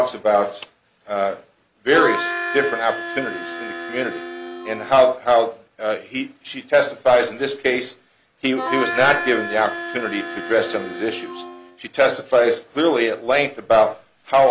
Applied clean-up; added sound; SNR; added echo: none; Harmonica; 8 dB; none.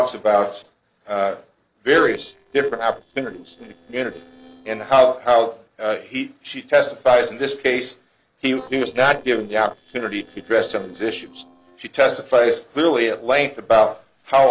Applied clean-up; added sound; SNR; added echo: neural separator model SepFormer DNS4.